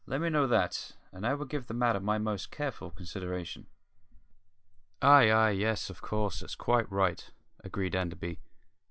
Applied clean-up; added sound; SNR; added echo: none; none; none; none.